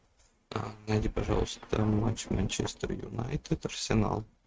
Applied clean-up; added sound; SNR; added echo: neural mask model RNNoise.